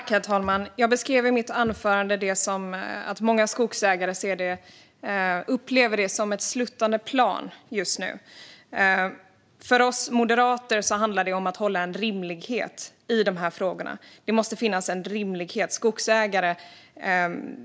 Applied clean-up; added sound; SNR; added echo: none; none; none; none.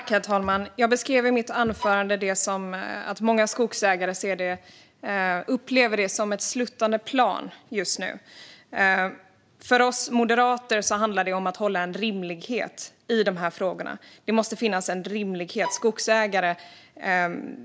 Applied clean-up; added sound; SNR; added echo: none; Bowed string instrument; 11 dB; none.